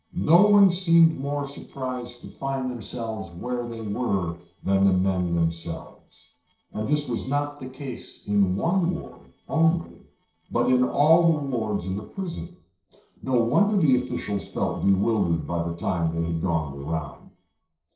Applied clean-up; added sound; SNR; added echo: neural separator model SepFormer DNS4.